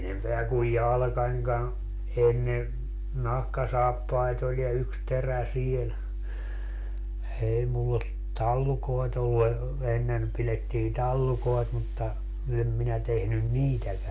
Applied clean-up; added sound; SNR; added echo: none; none; none; none.